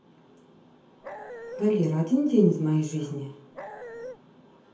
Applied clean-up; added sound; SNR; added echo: none; Dog; 12 dB; reverberation time 0.5 s.